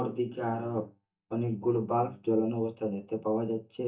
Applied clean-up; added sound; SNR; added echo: neural mask model DeepFilterNet 3.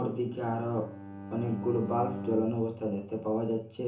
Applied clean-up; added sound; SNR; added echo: none; Bowed string instrument; 11 dB; reverberation time 0.7 s.